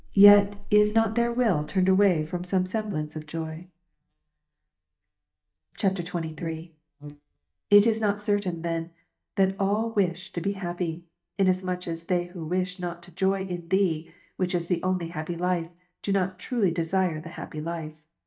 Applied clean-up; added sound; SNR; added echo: neural mask model DeepFilterNet 3.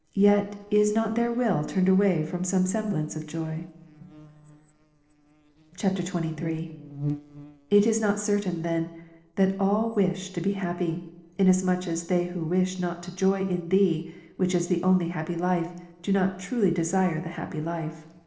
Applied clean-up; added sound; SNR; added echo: neural separator model SepFormer DNS4.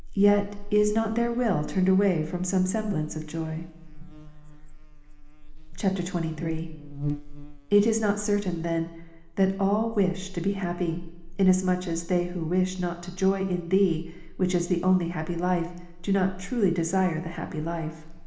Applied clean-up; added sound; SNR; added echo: none; Buzz; 12 dB; reverberation time 1.0 s.